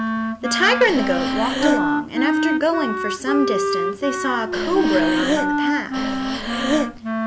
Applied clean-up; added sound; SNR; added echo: none; Breathing + Wind instrument, woodwind instrument; -2 dB; none.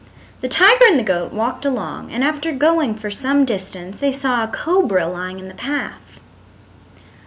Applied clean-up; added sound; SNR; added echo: none; none; none; none.